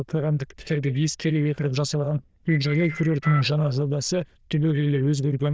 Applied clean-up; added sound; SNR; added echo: neural diffusion model UNIVERSE++.